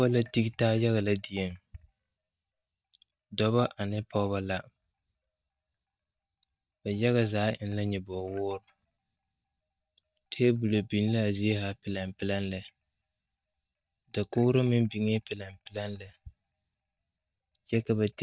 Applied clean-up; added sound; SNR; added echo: neural mask model DeepFilterNet 3.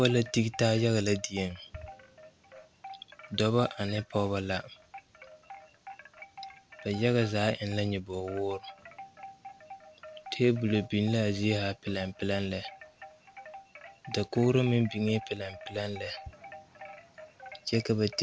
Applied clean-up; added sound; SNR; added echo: none; Wind chime; 18 dB; none.